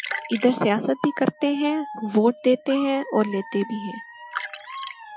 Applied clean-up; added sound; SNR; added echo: classical method Wiener filter.